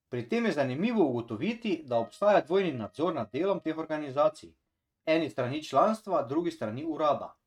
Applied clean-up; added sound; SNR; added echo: neural mask model RNNoise.